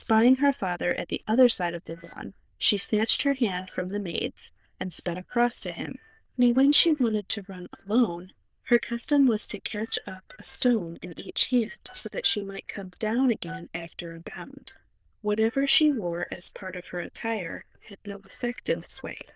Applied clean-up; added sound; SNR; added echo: neural diffusion model UNIVERSE++.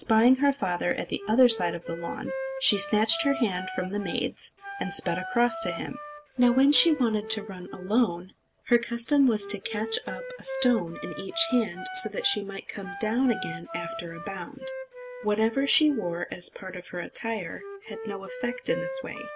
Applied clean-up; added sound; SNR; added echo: none; Wind instrument, woodwind instrument; 11 dB; none.